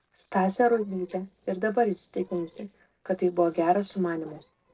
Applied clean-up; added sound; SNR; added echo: neural separator model SepFormer DNS4.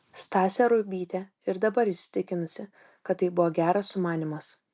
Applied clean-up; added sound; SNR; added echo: none; none; none; none.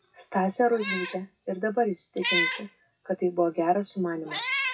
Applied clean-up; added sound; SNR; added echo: classical method WPE with log-MMSE.